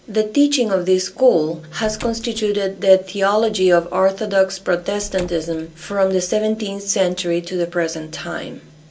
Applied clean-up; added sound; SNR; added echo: none; Squeak / Slam / Wood; 18 dB; reverberation time 0.2 s.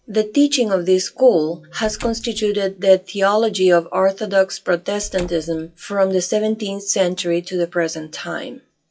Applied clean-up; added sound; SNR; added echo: classical method WPE with log-MMSE.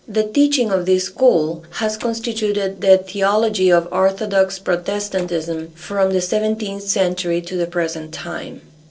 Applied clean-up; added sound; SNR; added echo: neural separator model SepFormer DNS4.